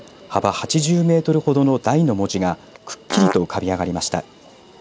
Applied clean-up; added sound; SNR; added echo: none; Fart; 2 dB; none.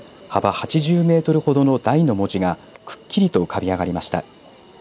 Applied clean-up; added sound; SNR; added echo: none; none; none; none.